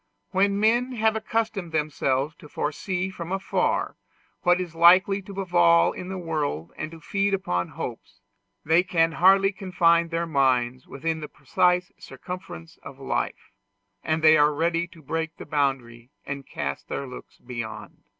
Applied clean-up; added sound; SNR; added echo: none; none; none; none.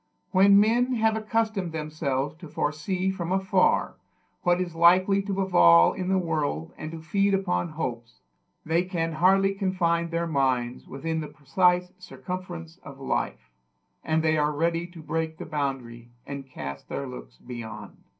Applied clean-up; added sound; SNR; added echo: none; none; none; reverberation time 0.3 s.